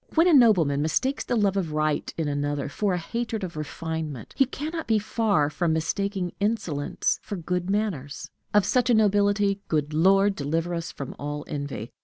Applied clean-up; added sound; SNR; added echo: none; none; none; none.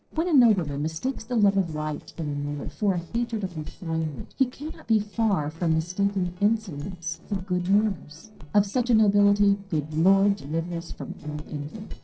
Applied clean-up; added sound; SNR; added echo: neural separator model SepFormer DNS4.